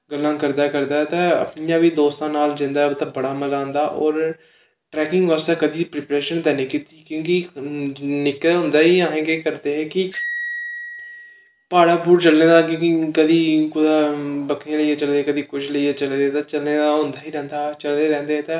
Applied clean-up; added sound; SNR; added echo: none; Bicycle bell; 13 dB; none.